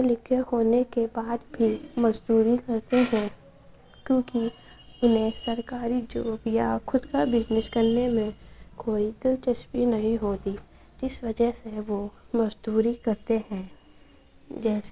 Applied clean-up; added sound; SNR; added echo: none; none; none; none.